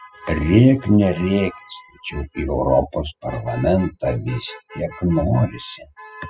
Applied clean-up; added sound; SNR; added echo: classical method spectral subtraction.